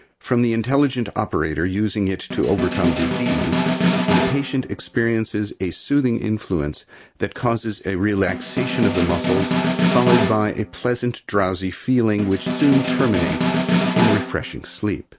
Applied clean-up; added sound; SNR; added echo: none; Snare drum; 0 dB; none.